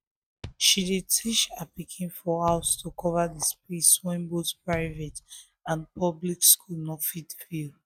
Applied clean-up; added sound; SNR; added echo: neural mask model RNNoise.